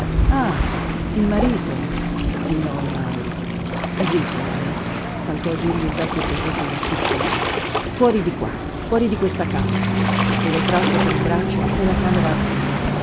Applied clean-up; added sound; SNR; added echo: none; Waves, surf; -3 dB; none.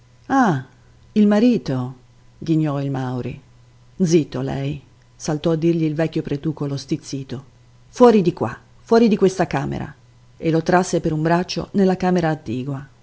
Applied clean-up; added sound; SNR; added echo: none; none; none; none.